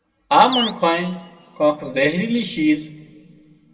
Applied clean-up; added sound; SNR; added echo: none; Animal; 13 dB; reverberation time 1.4 s.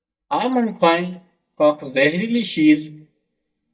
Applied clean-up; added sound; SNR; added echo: neural mask model DeepFilterNet 3.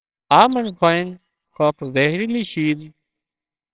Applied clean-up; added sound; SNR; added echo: neural separator model SepFormer WHAMR!.